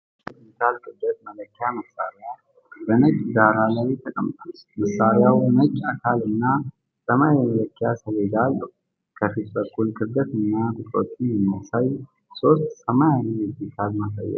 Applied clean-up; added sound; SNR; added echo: none; none; none; none.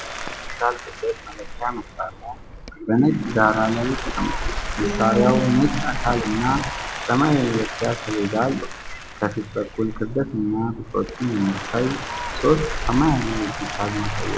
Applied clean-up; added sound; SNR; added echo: none; Bird + Applause; 7 dB; none.